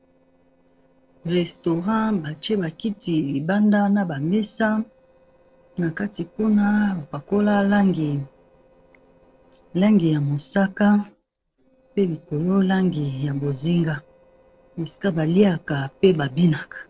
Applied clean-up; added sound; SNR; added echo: neural separator model SepFormer DNS4.